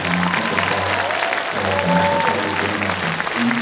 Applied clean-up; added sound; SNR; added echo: none; Applause; -4 dB; reverberation time 0.6 s.